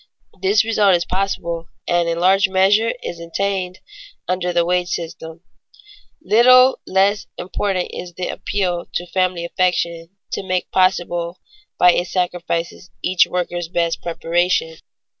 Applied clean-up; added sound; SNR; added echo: none; none; none; none.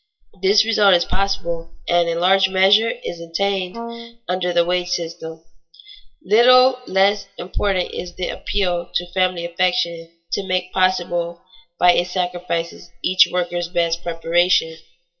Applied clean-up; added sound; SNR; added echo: classical method WPE with log-MMSE.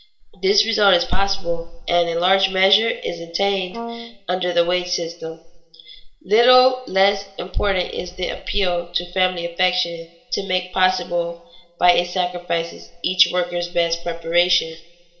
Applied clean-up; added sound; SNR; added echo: none; Brass instrument; 11 dB; reverberation time 1.3 s.